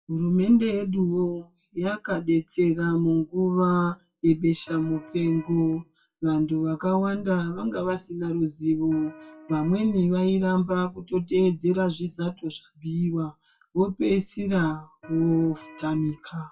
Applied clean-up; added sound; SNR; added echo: classical method WPE with log-MMSE.